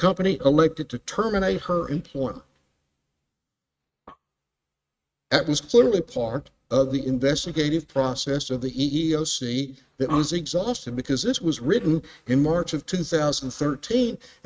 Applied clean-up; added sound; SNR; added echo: neural mask model RNNoise.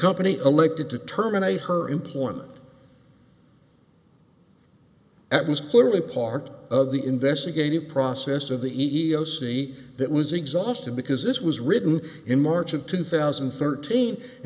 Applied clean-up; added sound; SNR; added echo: none; none; none; none.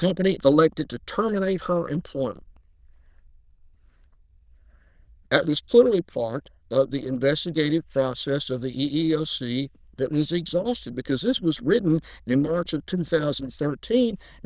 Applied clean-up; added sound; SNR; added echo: neural diffusion model UNIVERSE++.